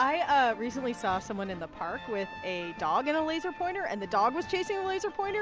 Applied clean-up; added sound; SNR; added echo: none; Trumpet; 16 dB; none.